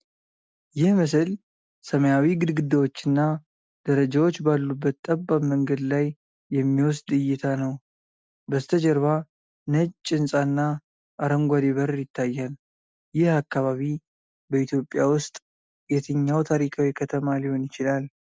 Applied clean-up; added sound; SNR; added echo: none; none; none; none.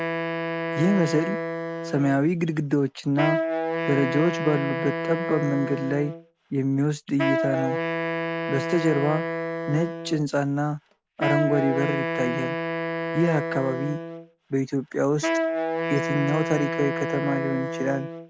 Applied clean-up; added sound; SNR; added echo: none; Wind instrument, woodwind instrument; 3 dB; none.